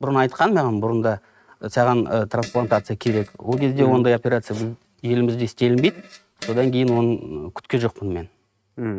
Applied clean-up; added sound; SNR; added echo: neural mask model RNNoise.